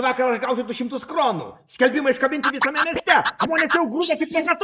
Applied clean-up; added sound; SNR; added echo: neural mask model Resemble Enhance denoiser.